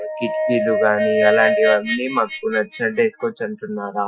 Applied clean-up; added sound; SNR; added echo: classical method Wiener filter.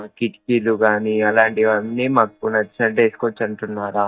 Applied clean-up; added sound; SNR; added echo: neural mask model DeepFilterNet 3.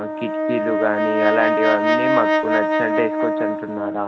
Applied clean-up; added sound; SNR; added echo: none; Brass instrument; -4 dB; none.